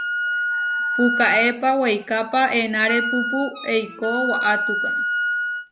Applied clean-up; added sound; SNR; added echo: none; Wind instrument, woodwind instrument; 2 dB; none.